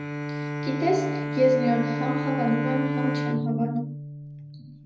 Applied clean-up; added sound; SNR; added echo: none; Bowed string instrument; 2 dB; reverberation time 0.4 s.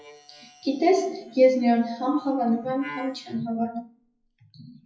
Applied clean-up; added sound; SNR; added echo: classical method WPE with log-MMSE.